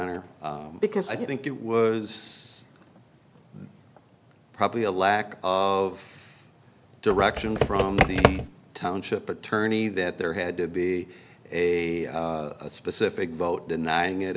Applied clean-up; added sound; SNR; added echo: none; Computer keyboard; -4 dB; none.